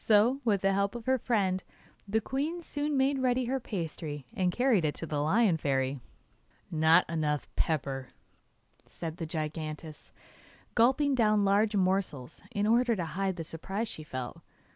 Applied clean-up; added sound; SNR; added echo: none; none; none; none.